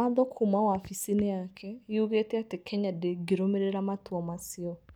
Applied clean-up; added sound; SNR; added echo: none; none; none; none.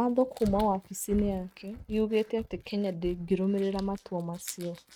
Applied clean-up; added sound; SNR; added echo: neural mask model RNNoise.